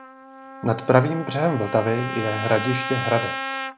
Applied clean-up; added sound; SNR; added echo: none; Trumpet; 8 dB; none.